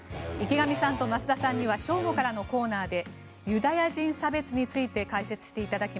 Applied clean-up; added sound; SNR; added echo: none; Electric guitar / Bass guitar; 7 dB; none.